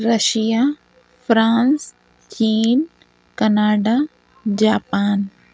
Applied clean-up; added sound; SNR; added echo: none; none; none; none.